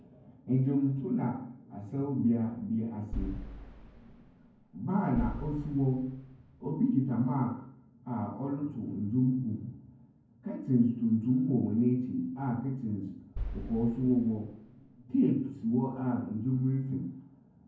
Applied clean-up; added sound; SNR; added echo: none; Boom; 10 dB; reverberation time 0.9 s.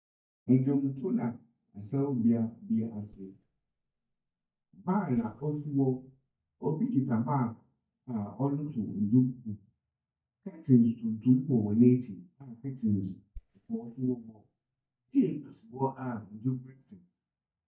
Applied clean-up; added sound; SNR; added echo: neural mask model DeepFilterNet 3.